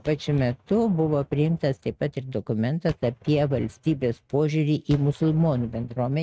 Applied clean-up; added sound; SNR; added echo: neural mask model RNNoise.